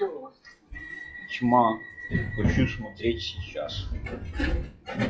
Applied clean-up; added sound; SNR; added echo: classical method WPE with log-MMSE.